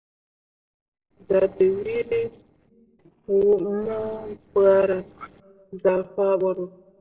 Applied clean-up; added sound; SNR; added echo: neural separator model SepFormer DNS4.